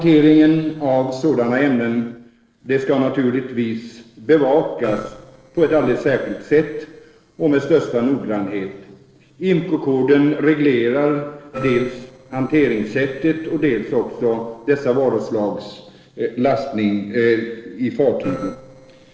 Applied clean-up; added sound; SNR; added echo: neural separator model SepFormer DNS4.